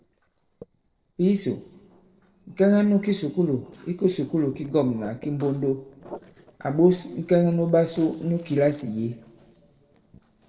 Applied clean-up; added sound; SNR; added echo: neural separator model SepFormer DNS4.